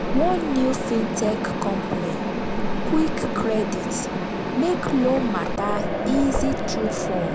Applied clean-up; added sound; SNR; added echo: none; Mechanisms; 0 dB; none.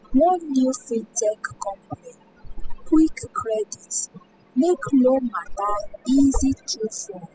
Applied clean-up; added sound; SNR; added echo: classical method spectral subtraction.